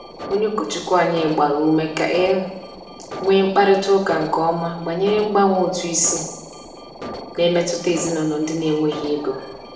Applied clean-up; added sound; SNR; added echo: none; Alarm; 14 dB; reverberation time 0.9 s.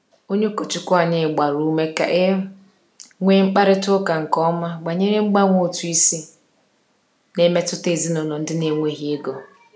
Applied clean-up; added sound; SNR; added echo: none; none; none; none.